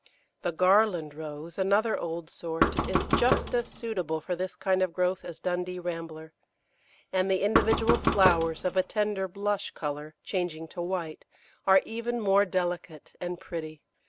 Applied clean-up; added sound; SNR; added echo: none; Knock; 1 dB; none.